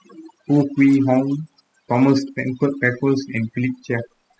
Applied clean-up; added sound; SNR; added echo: classical method spectral subtraction.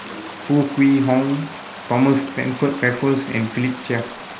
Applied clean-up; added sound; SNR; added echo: none; Stream; 14 dB; none.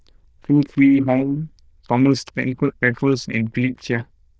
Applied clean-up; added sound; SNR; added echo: neural diffusion model UNIVERSE++.